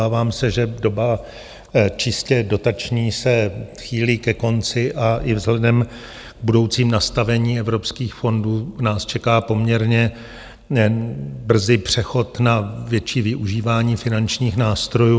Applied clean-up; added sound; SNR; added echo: none; none; none; none.